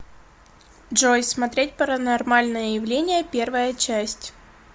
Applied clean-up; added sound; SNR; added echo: none; none; none; none.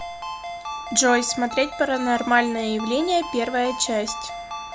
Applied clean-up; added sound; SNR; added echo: none; Ringtone; 10 dB; none.